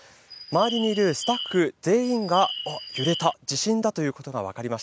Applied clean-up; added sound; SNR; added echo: none; Bird; 9 dB; none.